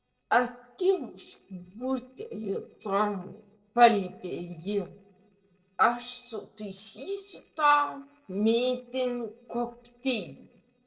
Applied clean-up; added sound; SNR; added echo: neural separator model SepFormer DNS4.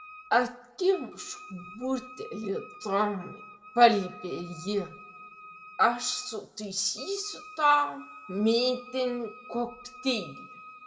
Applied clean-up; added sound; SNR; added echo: none; Wind instrument, woodwind instrument; 18 dB; reverberation time 0.9 s.